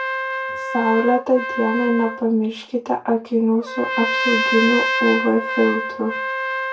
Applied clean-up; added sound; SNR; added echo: none; Trumpet; 4 dB; reverberation time 0.2 s.